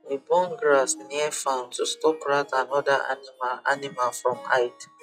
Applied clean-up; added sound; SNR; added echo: classical method log-MMSE.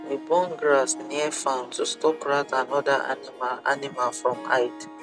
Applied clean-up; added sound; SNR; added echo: none; Harp; 16 dB; none.